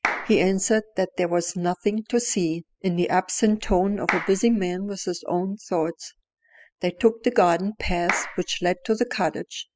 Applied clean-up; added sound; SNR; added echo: classical method spectral subtraction.